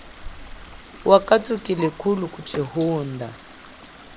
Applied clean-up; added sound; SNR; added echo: none; Drawer open or close + Stream; 16 dB; none.